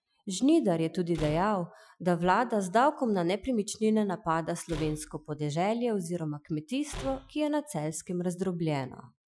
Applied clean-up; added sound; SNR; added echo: classical method Wiener filter.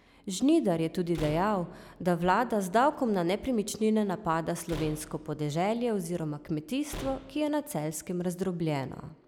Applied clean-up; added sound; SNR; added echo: none; Slam; 16 dB; none.